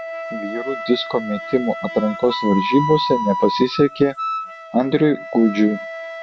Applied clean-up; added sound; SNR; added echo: none; Wind instrument, woodwind instrument; 7 dB; none.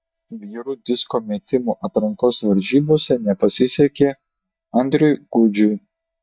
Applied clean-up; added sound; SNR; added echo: neural mask model DeepFilterNet 3.